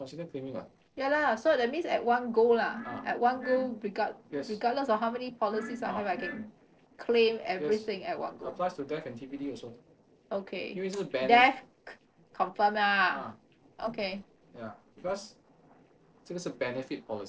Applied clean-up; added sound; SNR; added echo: neural separator model SepFormer DNS4.